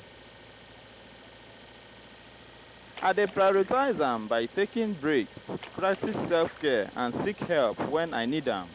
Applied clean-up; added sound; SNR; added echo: none; Idling + Splash, splatter; 20 dB; none.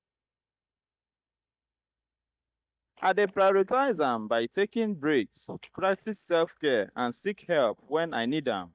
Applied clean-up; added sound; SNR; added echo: neural mask model DeepFilterNet 3.